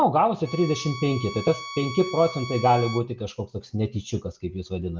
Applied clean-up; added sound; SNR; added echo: none; Bowed string instrument; 13 dB; none.